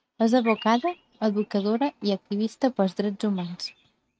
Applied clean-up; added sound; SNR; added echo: neural mask model RNNoise.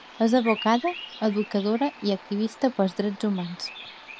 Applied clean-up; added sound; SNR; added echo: none; Bird vocalization, bird call, bird song; 15 dB; none.